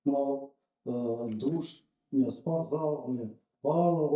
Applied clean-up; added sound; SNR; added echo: neural mask model DeepFilterNet 3.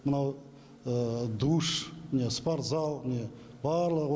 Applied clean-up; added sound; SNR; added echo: none; none; none; none.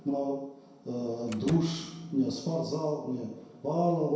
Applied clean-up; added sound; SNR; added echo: none; Slam; 16 dB; reverberation time 0.7 s.